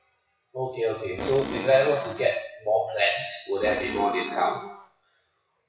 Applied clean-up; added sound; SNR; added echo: classical method WPE with log-MMSE.